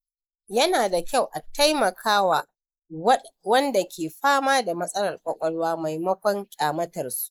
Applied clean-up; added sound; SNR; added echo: neural mask model Resemble Enhance denoiser.